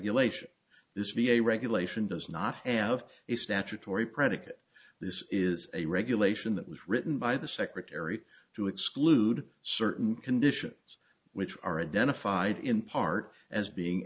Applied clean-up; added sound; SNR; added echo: none; none; none; none.